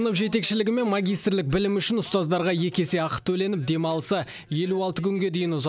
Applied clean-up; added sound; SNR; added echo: none; none; none; none.